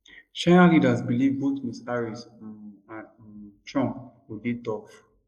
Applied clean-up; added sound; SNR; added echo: neural mask model Resemble Enhance denoiser.